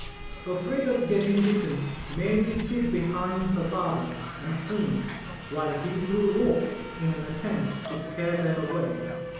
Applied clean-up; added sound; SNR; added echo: none; Subway, metro, underground; 12 dB; reverberation time 1.0 s.